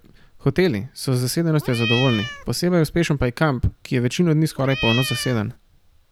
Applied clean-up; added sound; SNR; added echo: none; Cat; 7 dB; none.